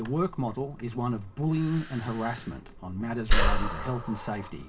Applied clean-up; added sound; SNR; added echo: none; Breathing; -2 dB; reverberation time 0.2 s.